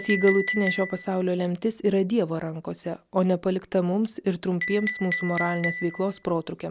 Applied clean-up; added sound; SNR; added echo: none; Chink, clink; 9 dB; none.